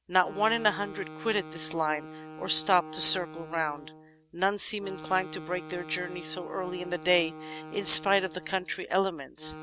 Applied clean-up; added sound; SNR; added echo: none; Wind instrument, woodwind instrument; 13 dB; none.